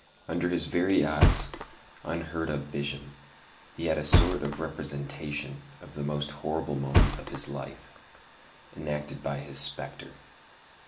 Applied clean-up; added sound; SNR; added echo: none; Thump, thud; -2 dB; none.